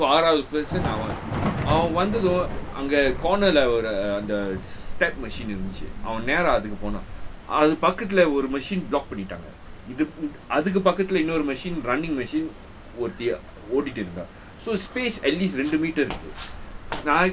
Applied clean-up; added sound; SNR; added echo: none; Wind + Thunder; 9 dB; none.